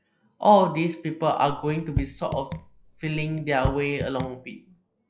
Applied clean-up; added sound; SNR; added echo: classical method log-MMSE.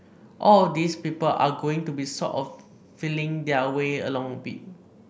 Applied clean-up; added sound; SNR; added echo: none; none; none; none.